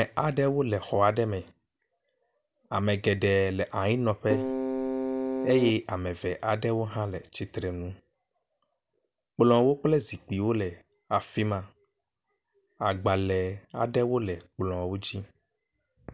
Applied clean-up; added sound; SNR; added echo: none; Keyboard (musical); 1 dB; none.